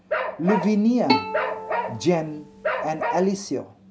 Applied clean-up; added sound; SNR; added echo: none; Bowed string instrument + Bark; 3 dB; none.